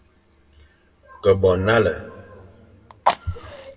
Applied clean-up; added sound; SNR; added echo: none; Fire; 9 dB; reverberation time 1.2 s.